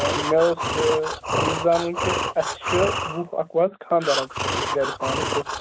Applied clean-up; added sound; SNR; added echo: none; Breathing; 2 dB; none.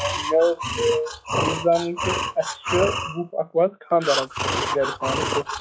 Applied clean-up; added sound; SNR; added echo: classical method log-MMSE.